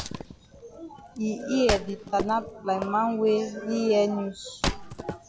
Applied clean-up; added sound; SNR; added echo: none; Wood; 9 dB; none.